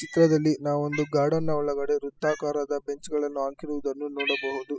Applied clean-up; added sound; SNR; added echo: classical method spectral subtraction.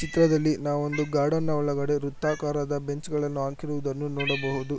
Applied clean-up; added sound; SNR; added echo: none; Cat; 15 dB; none.